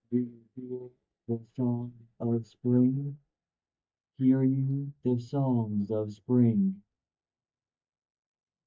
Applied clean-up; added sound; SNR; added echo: neural mask model DeepFilterNet 3.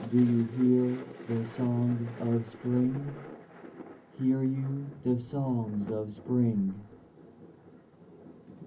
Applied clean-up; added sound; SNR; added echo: none; Thunder; 16 dB; reverberation time 0.3 s.